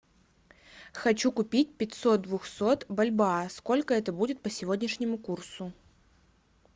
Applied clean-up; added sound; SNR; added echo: none; none; none; none.